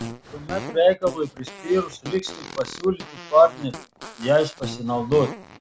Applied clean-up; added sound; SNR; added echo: none; Fart; 14 dB; none.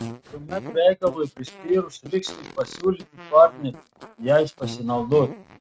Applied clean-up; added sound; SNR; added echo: neural mask model RNNoise.